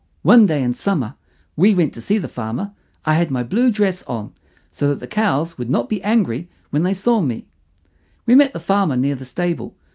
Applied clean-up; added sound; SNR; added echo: none; none; none; none.